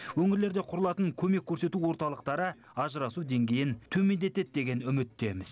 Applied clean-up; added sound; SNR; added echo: none; none; none; none.